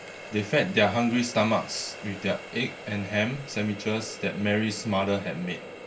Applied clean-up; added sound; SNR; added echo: none; Water tap, faucet; 14 dB; reverberation time 0.2 s.